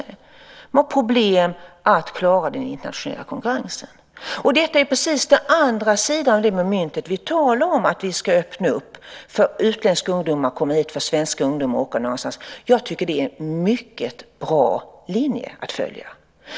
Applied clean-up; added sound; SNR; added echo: none; none; none; none.